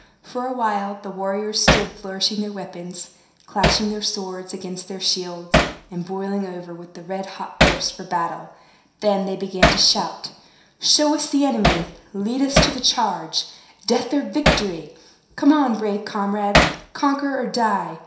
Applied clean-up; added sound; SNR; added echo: none; Hammer; 2 dB; reverberation time 0.7 s.